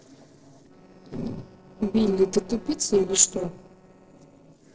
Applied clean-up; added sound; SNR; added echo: neural separator model SepFormer DNS4.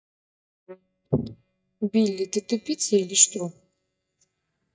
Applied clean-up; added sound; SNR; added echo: neural mask model DeepFilterNet 3.